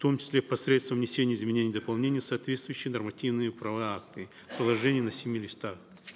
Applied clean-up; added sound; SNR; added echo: none; none; none; none.